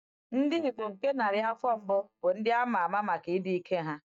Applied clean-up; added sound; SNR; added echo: neural mask model DeepFilterNet 3.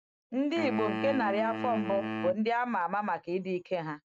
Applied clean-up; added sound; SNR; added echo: neural mask model RNNoise.